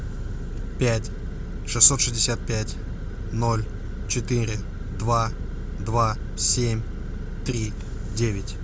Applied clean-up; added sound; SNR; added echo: none; none; none; none.